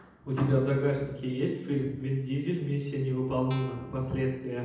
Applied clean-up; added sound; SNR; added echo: none; Guitar; 18 dB; reverberation time 0.9 s.